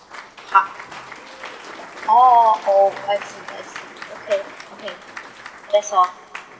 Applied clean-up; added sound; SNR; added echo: none; Applause / Cheering; 16 dB; none.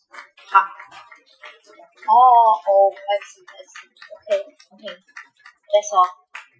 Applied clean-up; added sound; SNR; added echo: classical method Wiener filter.